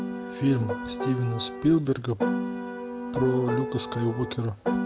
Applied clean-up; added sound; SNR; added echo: none; Piano; 4 dB; none.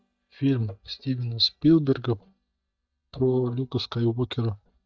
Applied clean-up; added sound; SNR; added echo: neural mask model DeepFilterNet 3.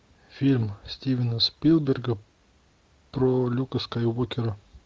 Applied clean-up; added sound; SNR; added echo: none; none; none; none.